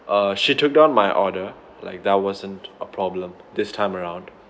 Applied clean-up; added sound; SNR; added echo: none; none; none; none.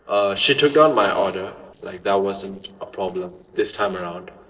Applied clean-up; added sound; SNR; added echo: neural separator model SepFormer DNS4.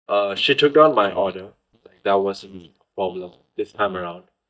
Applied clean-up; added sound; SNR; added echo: neural mask model DeepFilterNet 3.